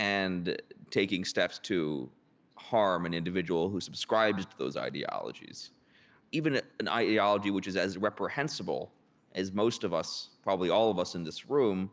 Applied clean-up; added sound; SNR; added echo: none; none; none; none.